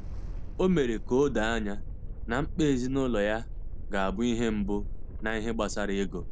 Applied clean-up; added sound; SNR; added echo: none; Thunderstorm; 5 dB; none.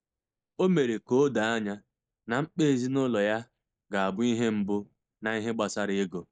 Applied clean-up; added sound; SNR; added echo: neural mask model DeepFilterNet 3.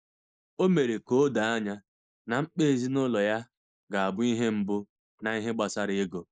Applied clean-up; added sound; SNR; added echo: neural mask model Resemble Enhance denoiser.